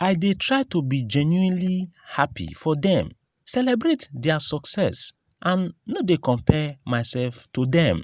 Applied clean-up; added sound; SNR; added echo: none; none; none; none.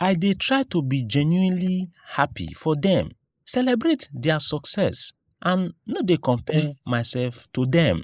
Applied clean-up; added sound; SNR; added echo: neural mask model Resemble Enhance denoiser.